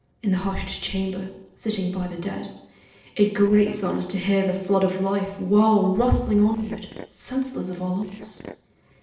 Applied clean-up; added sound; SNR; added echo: neural separator model SepFormer DNS4.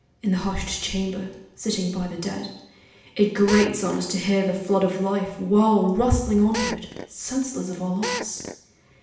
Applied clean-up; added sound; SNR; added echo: none; Drill; 7 dB; reverberation time 0.8 s.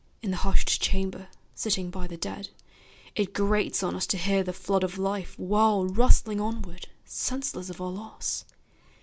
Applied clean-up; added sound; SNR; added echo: none; none; none; none.